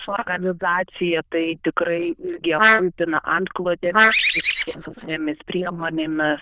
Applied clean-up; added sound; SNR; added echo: neural diffusion model UNIVERSE++.